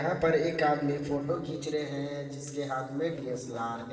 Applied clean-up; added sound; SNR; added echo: neural separator model SepFormer DNS4.